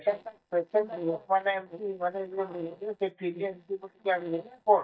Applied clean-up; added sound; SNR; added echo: neural mask model DeepFilterNet 3.